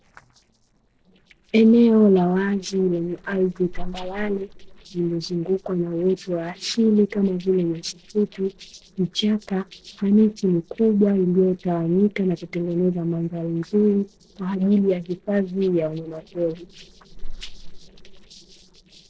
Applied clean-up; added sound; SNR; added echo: neural separator model SepFormer DNS4.